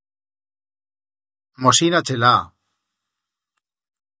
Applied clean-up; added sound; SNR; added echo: none; none; none; none.